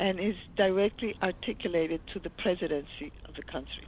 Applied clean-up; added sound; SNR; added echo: none; Walk, footsteps; 18 dB; none.